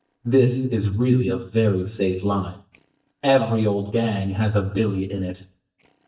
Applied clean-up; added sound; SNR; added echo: neural mask model DeepFilterNet 3.